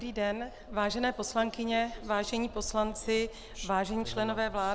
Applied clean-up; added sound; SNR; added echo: none; Bird; 14 dB; none.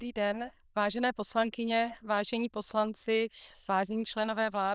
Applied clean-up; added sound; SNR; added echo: neural diffusion model UNIVERSE++.